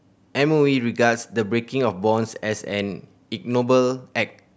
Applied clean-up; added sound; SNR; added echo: none; none; none; none.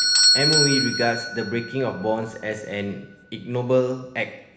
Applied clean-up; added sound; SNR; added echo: none; Bell / Doorbell; -1 dB; reverberation time 1.1 s.